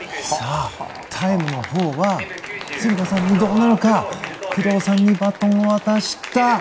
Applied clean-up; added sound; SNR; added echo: none; Cricket; 20 dB; none.